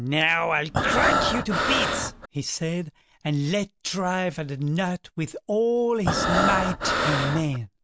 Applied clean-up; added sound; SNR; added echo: none; Breathing; -2 dB; none.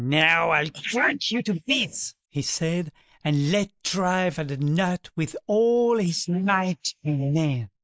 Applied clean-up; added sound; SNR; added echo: neural mask model Resemble Enhance denoiser.